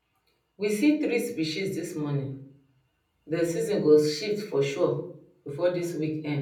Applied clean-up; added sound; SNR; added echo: none; none; none; reverberation time 0.6 s.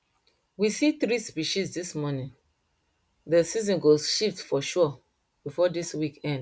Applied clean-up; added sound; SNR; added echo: none; none; none; none.